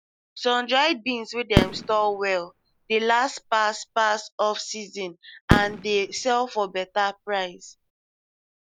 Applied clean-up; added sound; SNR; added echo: none; Fireworks; 4 dB; none.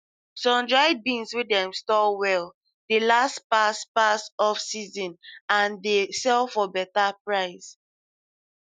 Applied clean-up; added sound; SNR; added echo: none; none; none; none.